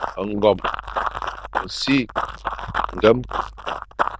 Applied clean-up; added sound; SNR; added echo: neural diffusion model UNIVERSE++.